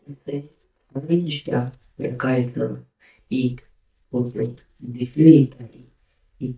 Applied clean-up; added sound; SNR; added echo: neural mask model DeepFilterNet 3.